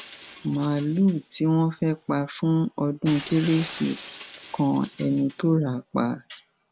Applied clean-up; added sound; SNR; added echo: none; Shatter; 19 dB; none.